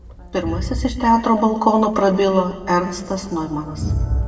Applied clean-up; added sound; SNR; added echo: none; Crowd; 8 dB; reverberation time 1.0 s.